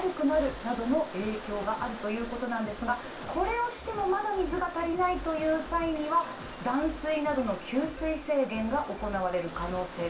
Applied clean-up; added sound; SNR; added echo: none; Rain; 13 dB; reverberation time 0.3 s.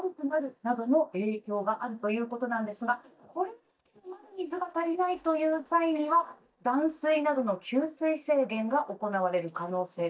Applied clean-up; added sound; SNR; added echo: neural mask model DeepFilterNet 3.